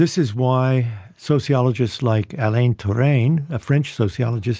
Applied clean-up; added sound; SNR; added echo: none; none; none; none.